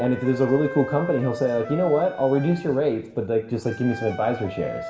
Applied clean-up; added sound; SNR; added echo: none; Wind instrument, woodwind instrument; 13 dB; reverberation time 0.9 s.